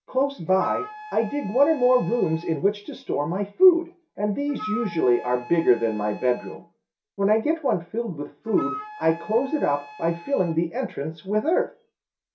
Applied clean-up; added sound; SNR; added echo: none; Wind instrument, woodwind instrument; 16 dB; reverberation time 0.3 s.